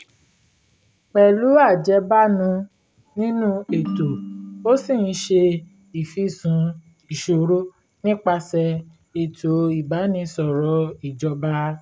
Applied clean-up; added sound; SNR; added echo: none; Ringtone; 12 dB; none.